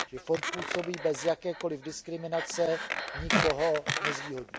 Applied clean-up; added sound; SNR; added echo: none; Squeak + Breathing; 2 dB; none.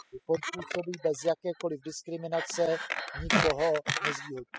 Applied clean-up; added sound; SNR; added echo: classical method spectral subtraction.